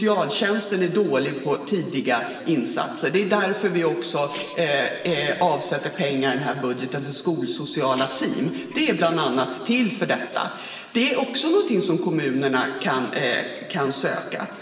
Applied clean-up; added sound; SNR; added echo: none; Printer; 19 dB; reverberation time 2.1 s.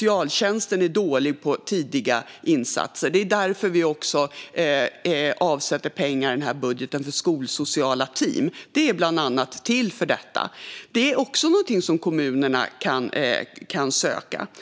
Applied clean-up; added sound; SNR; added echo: none; none; none; none.